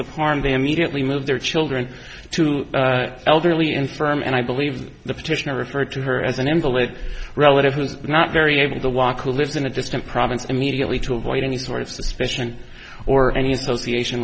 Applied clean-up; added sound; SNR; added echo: none; none; none; none.